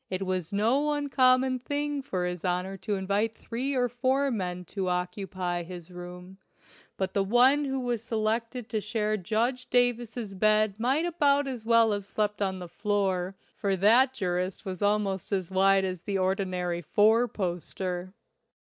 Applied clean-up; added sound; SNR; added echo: none; none; none; none.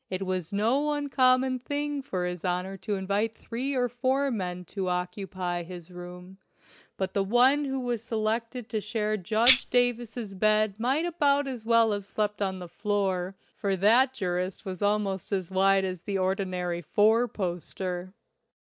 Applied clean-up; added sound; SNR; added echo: none; Tambourine; 1 dB; none.